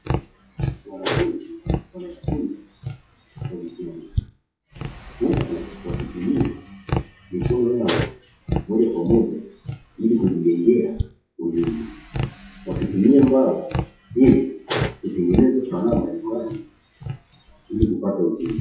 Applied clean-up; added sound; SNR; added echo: classical method WPE with log-MMSE.